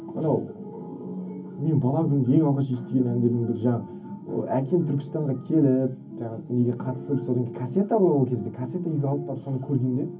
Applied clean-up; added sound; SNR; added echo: none; none; none; reverberation time 0.3 s.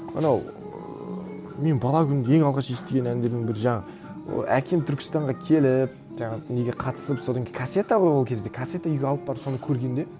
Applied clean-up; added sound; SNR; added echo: none; none; none; none.